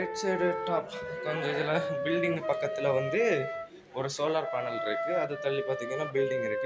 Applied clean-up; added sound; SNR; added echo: none; Wind instrument, woodwind instrument; 4 dB; none.